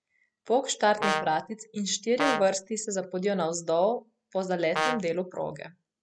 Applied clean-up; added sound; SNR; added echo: none; Brass instrument; 2 dB; none.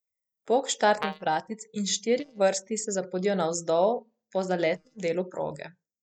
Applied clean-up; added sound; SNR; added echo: neural mask model DeepFilterNet 3.